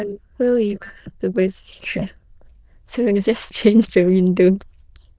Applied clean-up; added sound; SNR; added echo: neural diffusion model UNIVERSE++.